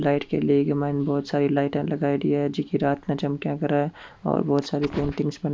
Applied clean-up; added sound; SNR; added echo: none; none; none; none.